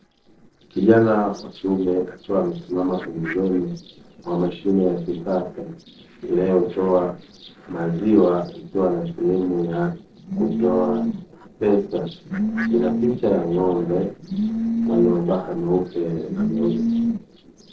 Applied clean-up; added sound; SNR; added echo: neural separator model SepFormer DNS4.